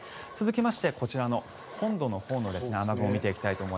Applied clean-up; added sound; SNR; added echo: none; Engine; 18 dB; none.